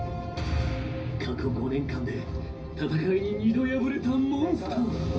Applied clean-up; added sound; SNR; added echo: none; none; none; reverberation time 0.4 s.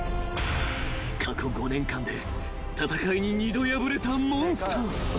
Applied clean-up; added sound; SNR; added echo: none; none; none; none.